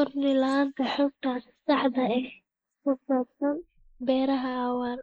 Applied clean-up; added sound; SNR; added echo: neural mask model Resemble Enhance denoiser.